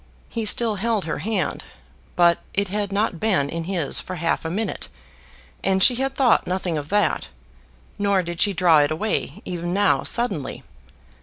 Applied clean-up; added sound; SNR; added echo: none; none; none; none.